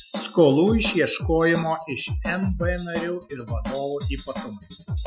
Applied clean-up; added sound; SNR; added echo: classical method Wiener filter.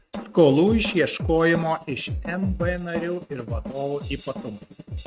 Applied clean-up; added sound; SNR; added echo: neural mask model RNNoise.